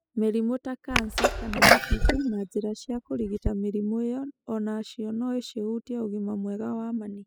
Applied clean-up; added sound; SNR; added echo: classical method spectral subtraction.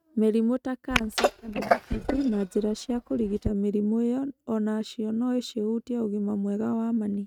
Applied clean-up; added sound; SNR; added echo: neural mask model RNNoise.